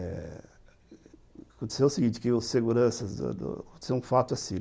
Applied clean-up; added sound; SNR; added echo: none; none; none; none.